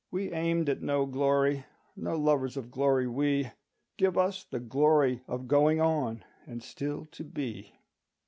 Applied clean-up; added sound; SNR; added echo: none; none; none; none.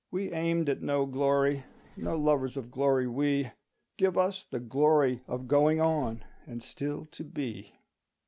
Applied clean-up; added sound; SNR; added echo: none; Vehicle; 20 dB; none.